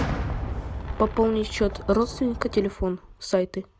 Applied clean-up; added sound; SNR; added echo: none; Fireworks; 7 dB; none.